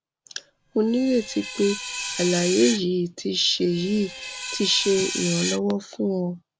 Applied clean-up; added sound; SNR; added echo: none; Screech; 8 dB; none.